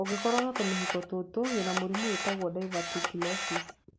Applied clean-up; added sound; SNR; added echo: none; Camera; 2 dB; none.